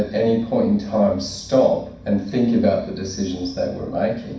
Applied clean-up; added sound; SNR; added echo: none; none; none; reverberation time 0.6 s.